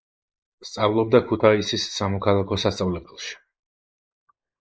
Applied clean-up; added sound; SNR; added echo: neural mask model Resemble Enhance denoiser.